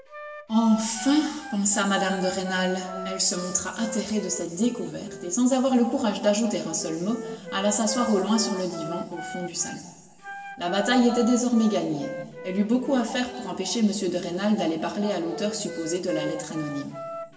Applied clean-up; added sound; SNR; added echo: none; Wind instrument, woodwind instrument; 13 dB; reverberation time 2.1 s.